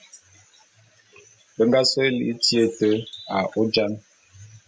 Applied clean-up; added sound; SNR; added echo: none; Bird; 19 dB; none.